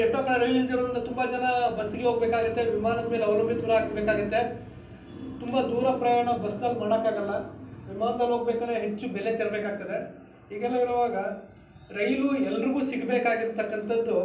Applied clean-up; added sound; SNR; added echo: none; none; none; reverberation time 0.6 s.